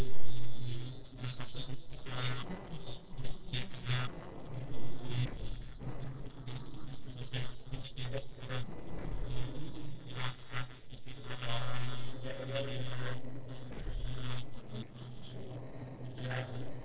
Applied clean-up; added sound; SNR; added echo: neural separator model SepFormer DNS4.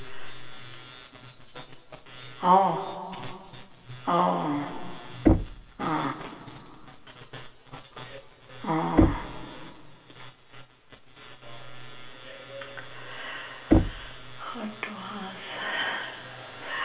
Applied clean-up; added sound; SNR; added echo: none; Knock; -3 dB; reverberation time 2.4 s.